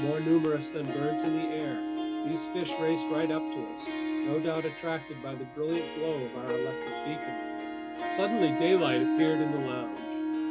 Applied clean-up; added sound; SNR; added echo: none; Harp; 1 dB; none.